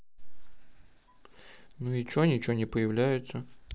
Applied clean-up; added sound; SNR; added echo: none; none; none; none.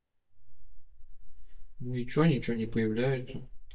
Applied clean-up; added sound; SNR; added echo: neural mask model DeepFilterNet 3.